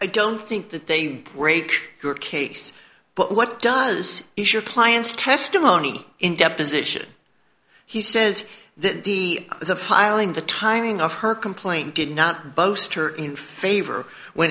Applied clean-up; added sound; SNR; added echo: none; none; none; none.